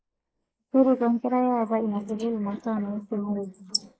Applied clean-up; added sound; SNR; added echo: neural mask model Resemble Enhance denoiser.